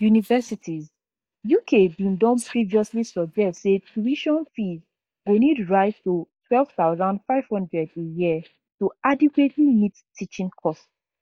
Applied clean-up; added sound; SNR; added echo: neural mask model DeepFilterNet 3.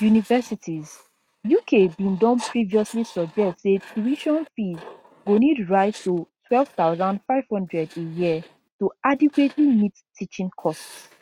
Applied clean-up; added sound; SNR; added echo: neural mask model RNNoise.